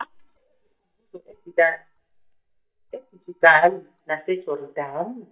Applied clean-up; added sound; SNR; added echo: neural mask model DeepFilterNet 3.